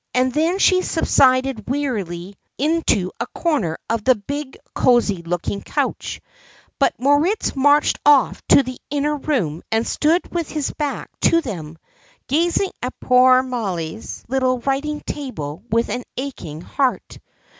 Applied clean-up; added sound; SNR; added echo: none; none; none; none.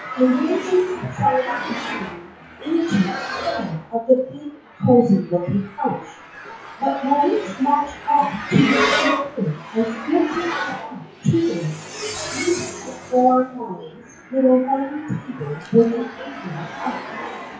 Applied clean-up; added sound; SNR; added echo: classical method WPE with log-MMSE.